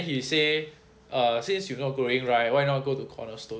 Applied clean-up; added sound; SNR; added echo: none; none; none; none.